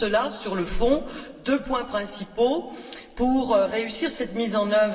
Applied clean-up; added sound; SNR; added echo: none; none; none; reverberation time 2.1 s.